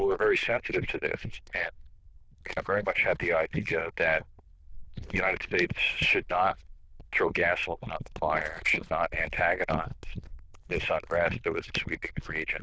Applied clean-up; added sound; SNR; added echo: neural diffusion model UNIVERSE++.